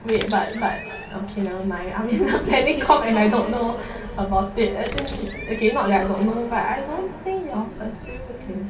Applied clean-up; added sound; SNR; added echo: none; Squeak; 17 dB; reverberation time 2.8 s.